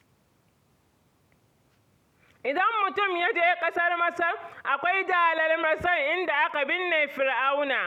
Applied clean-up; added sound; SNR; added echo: none; none; none; none.